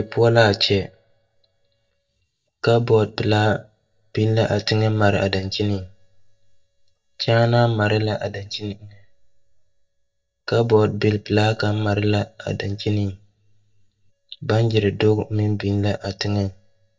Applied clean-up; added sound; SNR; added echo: neural mask model DeepFilterNet 3.